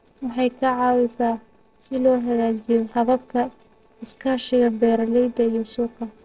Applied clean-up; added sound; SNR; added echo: neural separator model SepFormer DNS4.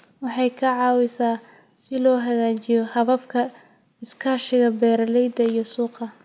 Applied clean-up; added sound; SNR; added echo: none; none; none; none.